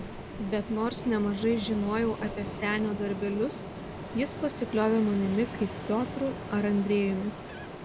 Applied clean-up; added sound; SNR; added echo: none; Ocean; 9 dB; none.